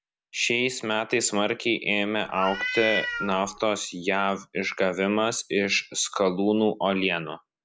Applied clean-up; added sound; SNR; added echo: none; Meow; 5 dB; none.